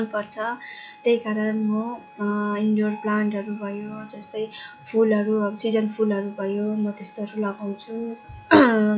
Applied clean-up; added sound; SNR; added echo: classical method log-MMSE.